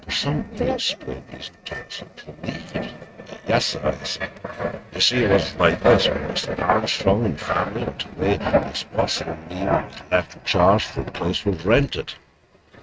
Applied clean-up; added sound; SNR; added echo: neural mask model RNNoise.